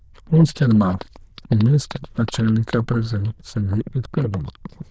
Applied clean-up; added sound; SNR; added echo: neural diffusion model UNIVERSE++.